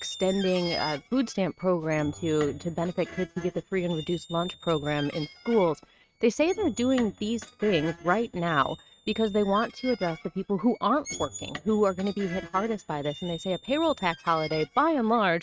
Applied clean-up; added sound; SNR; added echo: neural mask model RNNoise.